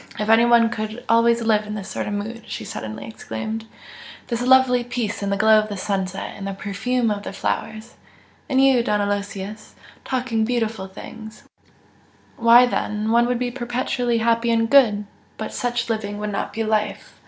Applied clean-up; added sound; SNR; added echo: none; none; none; none.